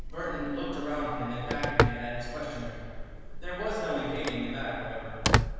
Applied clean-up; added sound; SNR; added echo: none; Telephone; -3 dB; reverberation time 1.9 s.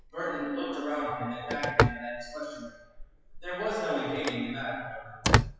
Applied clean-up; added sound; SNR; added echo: classical method WPE with log-MMSE.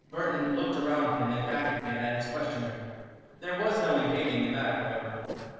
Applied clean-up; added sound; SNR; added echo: neural separator model SepFormer DNS4.